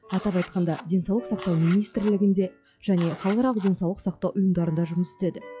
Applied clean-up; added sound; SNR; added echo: classical method log-MMSE.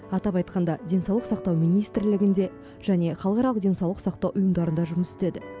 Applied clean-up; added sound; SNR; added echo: none; none; none; none.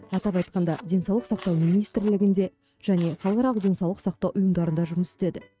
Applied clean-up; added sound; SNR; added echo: neural mask model RNNoise.